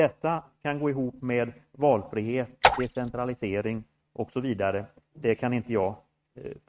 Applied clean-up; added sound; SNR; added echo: neural mask model RNNoise.